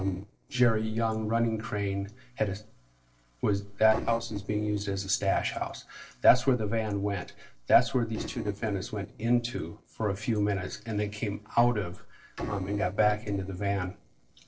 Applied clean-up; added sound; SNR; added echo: neural separator model SepFormer DNS4.